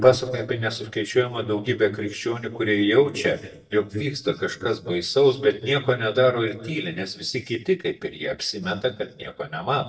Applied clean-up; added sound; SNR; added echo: neural mask model DeepFilterNet 3.